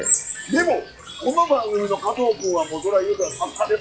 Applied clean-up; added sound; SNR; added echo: classical method log-MMSE.